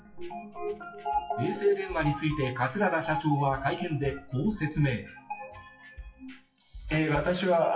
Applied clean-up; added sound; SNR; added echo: classical method WPE with log-MMSE.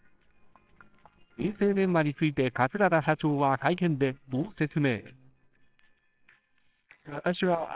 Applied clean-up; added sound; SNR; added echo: neural separator model SepFormer WHAMR!.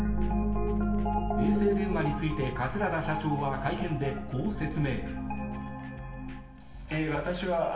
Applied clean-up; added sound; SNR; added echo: none; Drum kit; 16 dB; reverberation time 0.8 s.